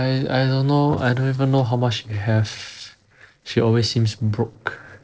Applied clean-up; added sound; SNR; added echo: neural separator model SepFormer DNS4.